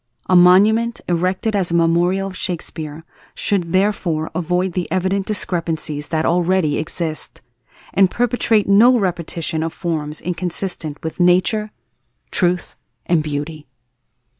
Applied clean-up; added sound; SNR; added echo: none; none; none; none.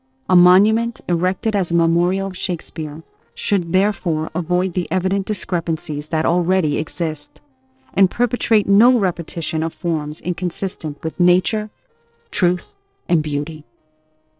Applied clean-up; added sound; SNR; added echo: neural separator model SepFormer DNS4.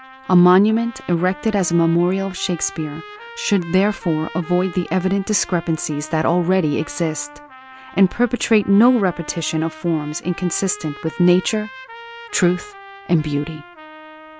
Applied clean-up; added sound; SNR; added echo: none; Trumpet; 19 dB; none.